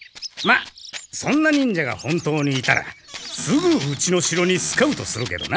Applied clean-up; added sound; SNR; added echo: none; Squeak / Cupboard open or close; 15 dB; none.